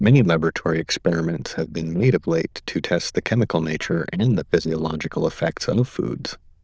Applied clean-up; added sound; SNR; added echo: neural diffusion model UNIVERSE++.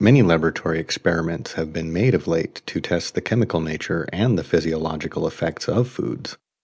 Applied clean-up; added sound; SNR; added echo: none; none; none; none.